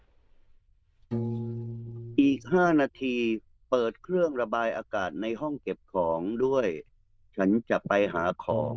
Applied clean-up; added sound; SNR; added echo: neural diffusion model UNIVERSE++.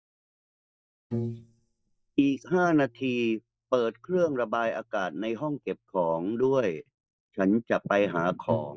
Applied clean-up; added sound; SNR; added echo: neural mask model DeepFilterNet 3.